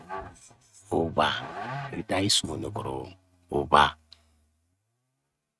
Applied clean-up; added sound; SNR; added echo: neural mask model RNNoise.